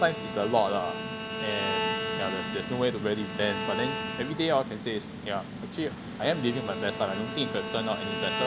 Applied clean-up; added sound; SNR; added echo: none; Bowed string instrument; 6 dB; none.